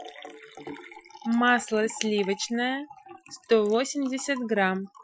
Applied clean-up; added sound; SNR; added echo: classical method Wiener filter.